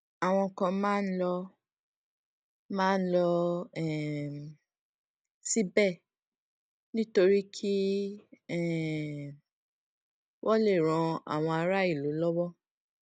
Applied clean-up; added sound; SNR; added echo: none; none; none; none.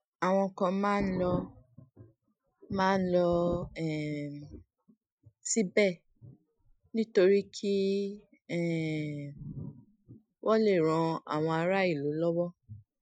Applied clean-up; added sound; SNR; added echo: classical method Wiener filter.